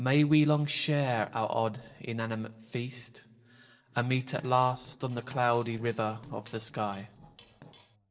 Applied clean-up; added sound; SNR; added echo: neural separator model SepFormer DNS4.